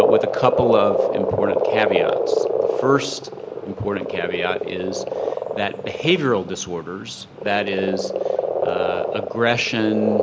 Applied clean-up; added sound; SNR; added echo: none; Frog; -1 dB; none.